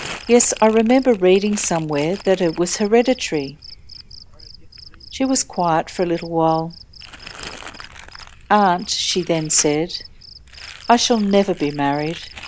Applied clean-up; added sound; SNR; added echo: none; Crumpling, crinkling + Cricket; 18 dB; none.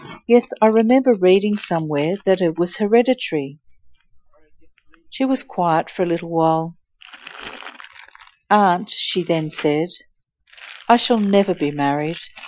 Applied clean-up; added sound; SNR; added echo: classical method Wiener filter.